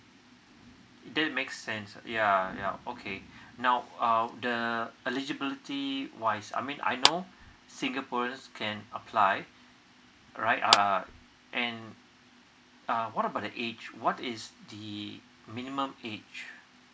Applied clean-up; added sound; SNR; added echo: none; Clapping; -1 dB; none.